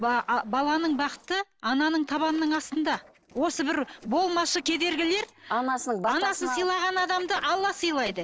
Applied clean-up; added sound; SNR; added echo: neural separator model SepFormer DNS4.